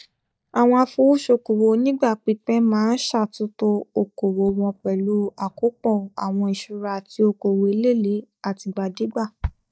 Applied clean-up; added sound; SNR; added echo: neural mask model DeepFilterNet 3.